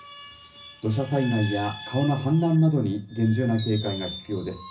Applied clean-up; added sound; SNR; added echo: none; Screech; 12 dB; reverberation time 0.4 s.